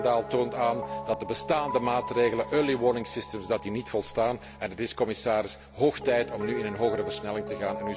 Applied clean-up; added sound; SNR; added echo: none; Piano; 9 dB; none.